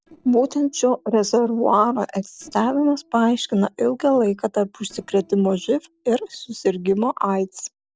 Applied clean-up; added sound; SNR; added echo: neural separator model SepFormer DNS4.